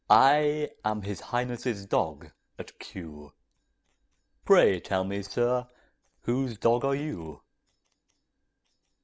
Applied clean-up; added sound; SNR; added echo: neural mask model Resemble Enhance denoiser.